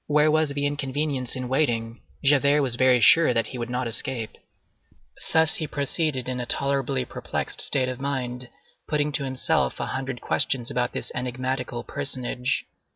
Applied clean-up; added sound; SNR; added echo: none; none; none; none.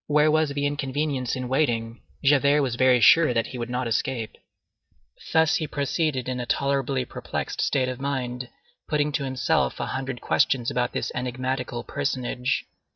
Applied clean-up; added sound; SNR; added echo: neural mask model DeepFilterNet 3.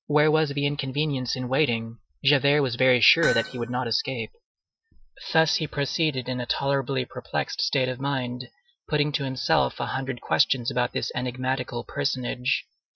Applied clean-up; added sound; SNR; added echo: classical method Wiener filter.